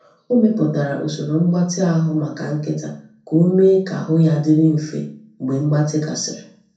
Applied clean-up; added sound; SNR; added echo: none; none; none; reverberation time 0.5 s.